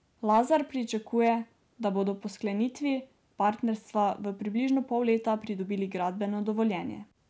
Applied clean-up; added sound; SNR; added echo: none; none; none; none.